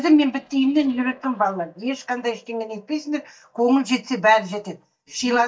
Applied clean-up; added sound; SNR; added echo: neural mask model DeepFilterNet 3.